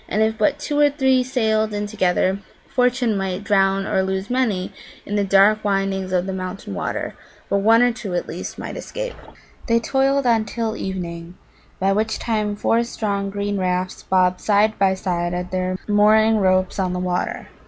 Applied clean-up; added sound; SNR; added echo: none; none; none; none.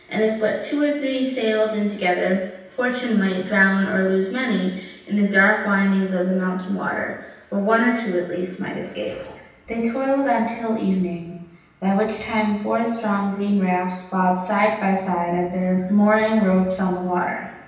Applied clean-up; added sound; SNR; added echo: none; none; none; reverberation time 0.9 s.